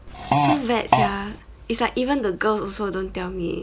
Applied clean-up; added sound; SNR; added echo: none; Fart; -3 dB; none.